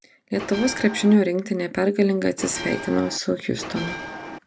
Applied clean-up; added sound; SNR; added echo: none; Bell; 10 dB; none.